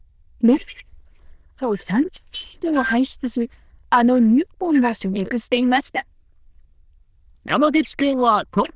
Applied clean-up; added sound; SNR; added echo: neural diffusion model UNIVERSE++.